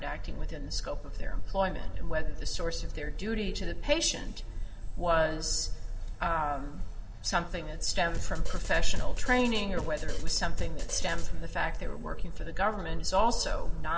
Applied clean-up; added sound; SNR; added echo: none; Drum kit; 17 dB; reverberation time 2.4 s.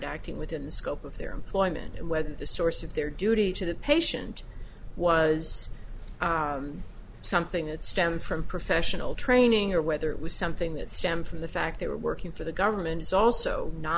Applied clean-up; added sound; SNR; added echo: none; none; none; none.